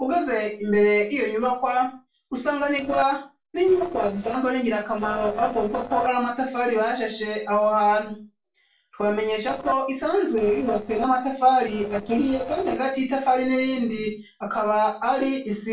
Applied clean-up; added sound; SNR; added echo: neural separator model SepFormer DNS4.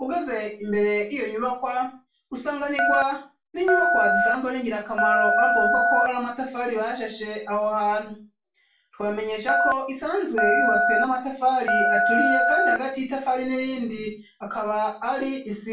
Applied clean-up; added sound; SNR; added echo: none; Telephone; -5 dB; reverberation time 0.3 s.